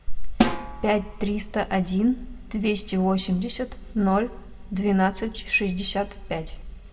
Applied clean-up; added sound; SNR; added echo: none; Snare drum; 5 dB; reverberation time 2.4 s.